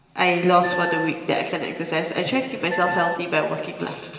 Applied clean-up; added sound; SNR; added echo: none; Wind instrument, woodwind instrument; 7 dB; reverberation time 2.9 s.